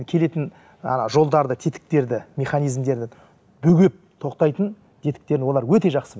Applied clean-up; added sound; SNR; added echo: none; none; none; none.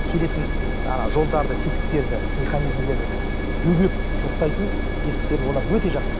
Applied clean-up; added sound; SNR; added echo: none; Engine; -3 dB; none.